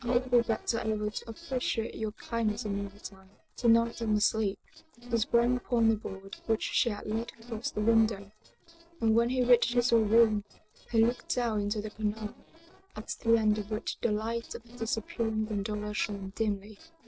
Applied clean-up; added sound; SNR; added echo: neural separator model SepFormer DNS4.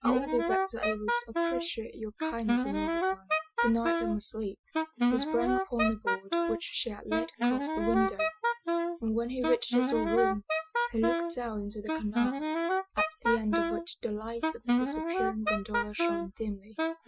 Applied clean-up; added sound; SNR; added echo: classical method Wiener filter.